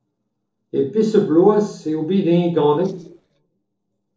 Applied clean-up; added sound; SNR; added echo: neural separator model SepFormer DNS4.